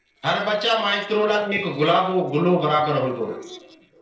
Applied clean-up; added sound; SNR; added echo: neural separator model SepFormer DNS4.